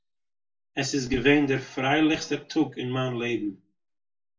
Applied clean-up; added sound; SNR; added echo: none; none; none; reverberation time 0.2 s.